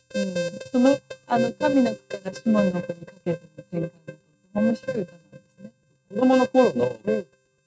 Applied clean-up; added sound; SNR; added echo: neural mask model RNNoise.